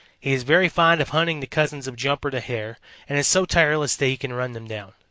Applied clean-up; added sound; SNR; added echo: none; none; none; none.